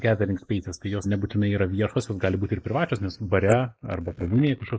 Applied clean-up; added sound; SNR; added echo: neural mask model Resemble Enhance denoiser.